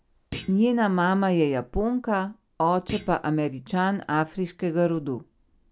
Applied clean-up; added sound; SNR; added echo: none; Thump, thud; 18 dB; none.